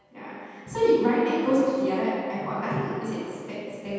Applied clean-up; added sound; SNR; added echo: none; none; none; reverberation time 2.1 s.